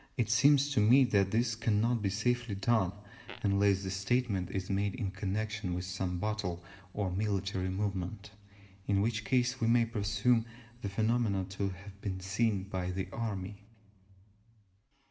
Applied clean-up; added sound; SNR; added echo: none; Fart; 20 dB; reverberation time 1.2 s.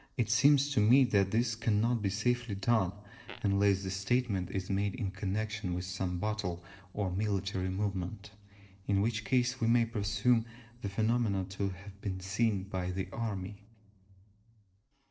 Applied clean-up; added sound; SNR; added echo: neural separator model SepFormer DNS4.